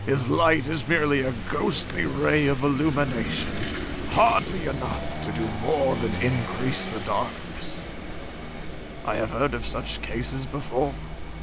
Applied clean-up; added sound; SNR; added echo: none; Engine / Vehicle; 5 dB; none.